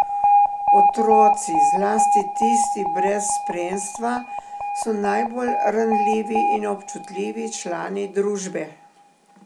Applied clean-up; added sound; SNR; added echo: none; Alarm; -4 dB; none.